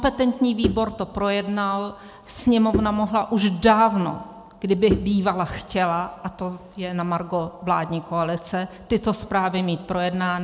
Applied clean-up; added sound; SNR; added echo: none; Bowed string instrument; 10 dB; none.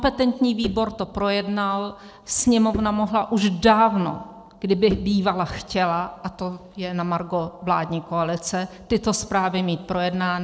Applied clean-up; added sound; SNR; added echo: neural separator model SepFormer DNS4.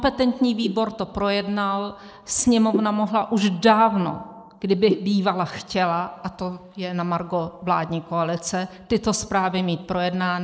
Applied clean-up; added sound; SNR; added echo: neural mask model Resemble Enhance denoiser.